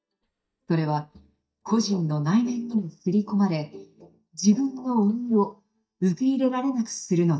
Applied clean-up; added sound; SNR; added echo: neural mask model DeepFilterNet 3.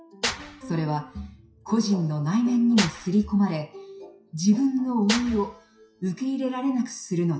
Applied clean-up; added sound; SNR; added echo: classical method WPE with log-MMSE.